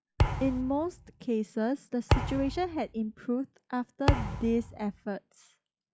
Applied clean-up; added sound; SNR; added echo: classical method log-MMSE.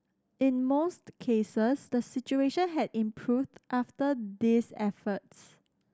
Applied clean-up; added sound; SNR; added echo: none; none; none; none.